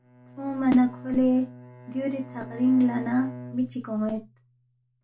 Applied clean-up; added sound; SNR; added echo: none; Bowed string instrument; 16 dB; reverberation time 0.2 s.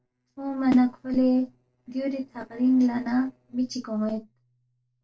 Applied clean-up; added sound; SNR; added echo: neural separator model SepFormer DNS4.